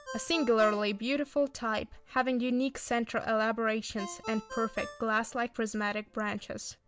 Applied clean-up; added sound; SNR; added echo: none; Ringtone; 17 dB; none.